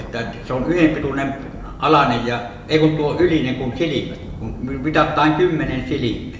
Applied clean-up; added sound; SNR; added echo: none; Thunder; 14 dB; reverberation time 0.7 s.